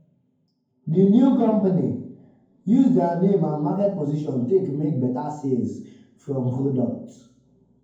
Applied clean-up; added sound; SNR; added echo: none; none; none; reverberation time 0.9 s.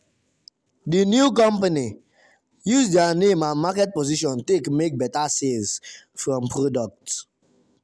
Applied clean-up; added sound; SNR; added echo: none; none; none; none.